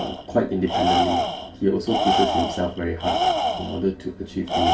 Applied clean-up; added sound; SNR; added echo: none; Tools; -1 dB; reverberation time 0.1 s.